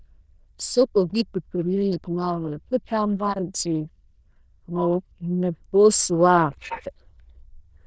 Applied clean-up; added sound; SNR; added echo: neural diffusion model UNIVERSE++.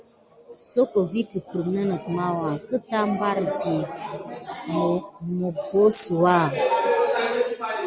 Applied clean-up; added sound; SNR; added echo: none; none; none; none.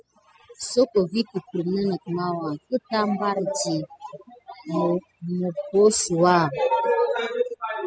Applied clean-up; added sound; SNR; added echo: classical method spectral subtraction.